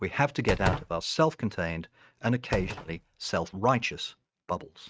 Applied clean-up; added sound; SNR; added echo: neural mask model RNNoise.